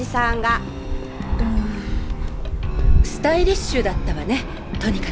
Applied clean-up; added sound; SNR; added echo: none; Fixed-wing aircraft, airplane; -2 dB; none.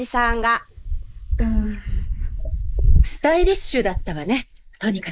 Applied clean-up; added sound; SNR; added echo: neural mask model Resemble Enhance denoiser.